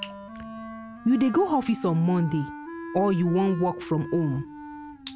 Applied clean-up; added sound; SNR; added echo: none; Wind instrument, woodwind instrument; 13 dB; none.